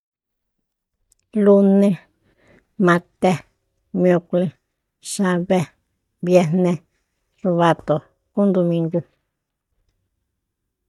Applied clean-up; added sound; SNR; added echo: neural mask model DeepFilterNet 3.